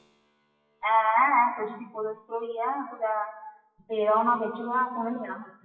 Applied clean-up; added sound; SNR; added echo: classical method WPE with log-MMSE.